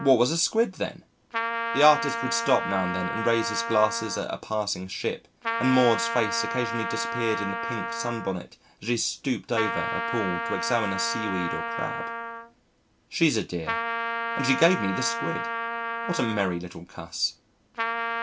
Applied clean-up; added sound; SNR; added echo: none; Trumpet; 4 dB; none.